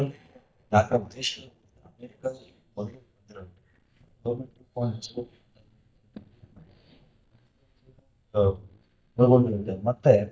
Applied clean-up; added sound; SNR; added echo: neural mask model DeepFilterNet 3.